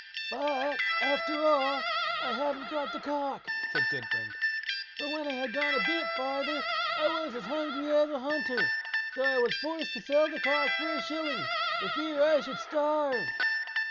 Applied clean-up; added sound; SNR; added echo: none; Guitar; 1 dB; none.